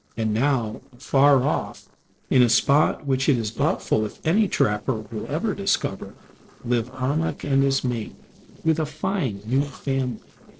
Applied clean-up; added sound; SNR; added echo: neural separator model SepFormer DNS4.